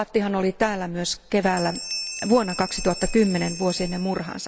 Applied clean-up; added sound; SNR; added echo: none; Bell; 12 dB; none.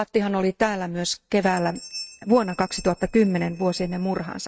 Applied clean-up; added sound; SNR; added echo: neural mask model RNNoise.